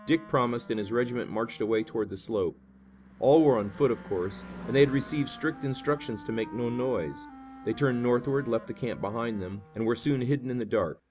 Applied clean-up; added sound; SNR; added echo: none; Car passing by / Engine / Truck + Wind instrument, woodwind instrument; 18 dB; none.